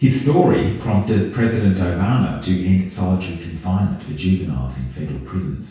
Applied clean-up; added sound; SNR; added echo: none; none; none; reverberation time 0.6 s.